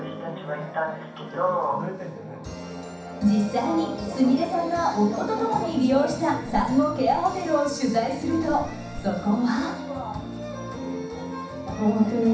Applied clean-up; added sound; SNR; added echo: none; Bird; 16 dB; reverberation time 0.7 s.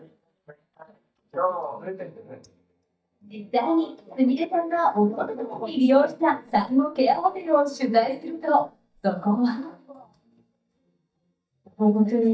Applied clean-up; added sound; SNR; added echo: neural mask model DeepFilterNet 3.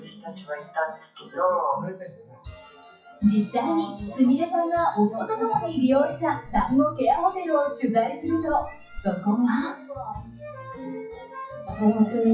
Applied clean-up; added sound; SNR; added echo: classical method WPE with log-MMSE.